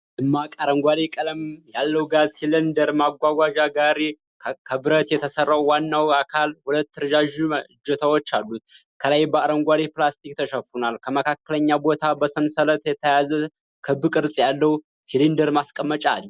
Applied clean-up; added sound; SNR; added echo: none; none; none; none.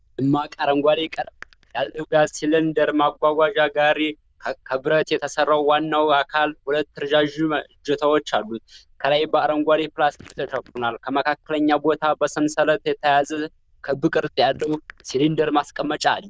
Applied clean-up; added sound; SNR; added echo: neural diffusion model UNIVERSE++.